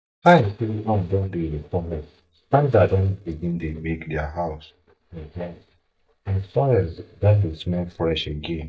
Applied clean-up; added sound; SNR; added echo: neural mask model DeepFilterNet 3.